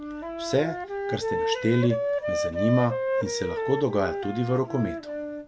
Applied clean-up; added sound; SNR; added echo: none; Wind instrument, woodwind instrument; 2 dB; none.